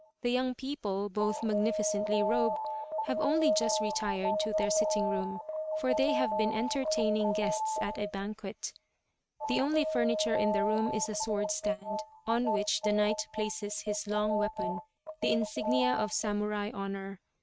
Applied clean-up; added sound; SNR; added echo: neural mask model RNNoise.